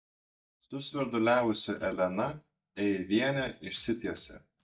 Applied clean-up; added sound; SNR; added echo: neural mask model DeepFilterNet 3.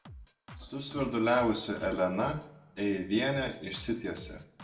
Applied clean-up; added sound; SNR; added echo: none; Drum kit; 19 dB; reverberation time 0.6 s.